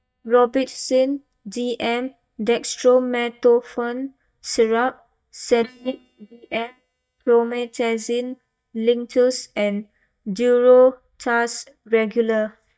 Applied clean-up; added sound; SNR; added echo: neural mask model DeepFilterNet 3.